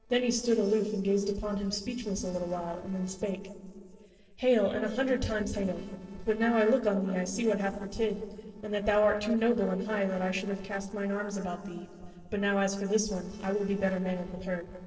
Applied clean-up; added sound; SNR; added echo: neural separator model SepFormer DNS4.